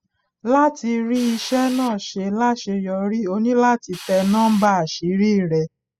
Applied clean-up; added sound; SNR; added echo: classical method spectral subtraction.